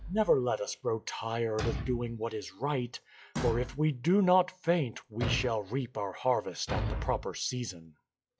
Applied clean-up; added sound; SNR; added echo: classical method log-MMSE.